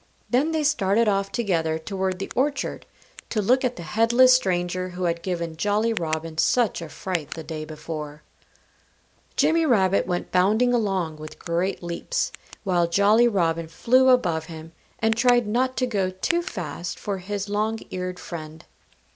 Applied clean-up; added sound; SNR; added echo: none; Tick; 20 dB; none.